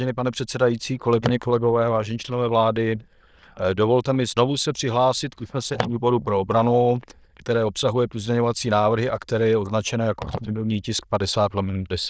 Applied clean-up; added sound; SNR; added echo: neural diffusion model UNIVERSE++.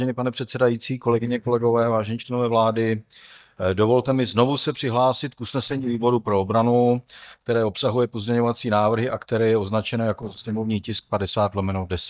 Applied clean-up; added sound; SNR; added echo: neural mask model DeepFilterNet 3.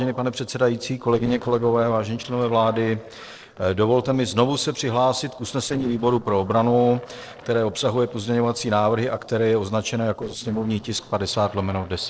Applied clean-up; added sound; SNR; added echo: neural separator model SepFormer DNS4.